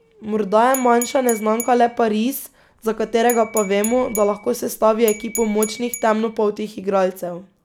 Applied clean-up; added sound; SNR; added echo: none; Glass / Bell; 13 dB; none.